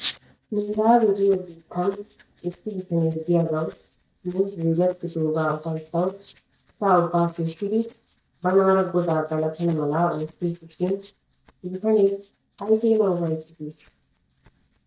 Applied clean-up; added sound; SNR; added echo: neural mask model DeepFilterNet 3.